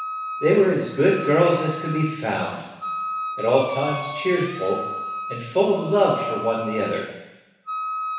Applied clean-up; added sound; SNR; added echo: none; Wind instrument, woodwind instrument; 9 dB; reverberation time 1.1 s.